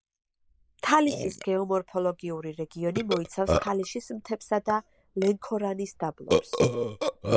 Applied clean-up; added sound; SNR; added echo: neural mask model Resemble Enhance denoiser.